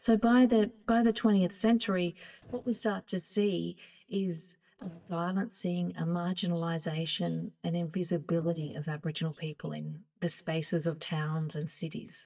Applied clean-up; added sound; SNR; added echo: neural mask model DeepFilterNet 3.